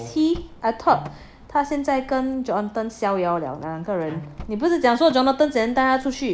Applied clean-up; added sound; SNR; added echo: none; Car + Bowed string instrument; 19 dB; none.